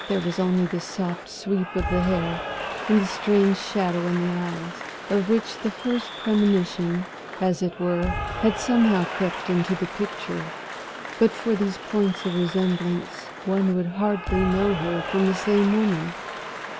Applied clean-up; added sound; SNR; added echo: none; Applause / Cheering; 9 dB; none.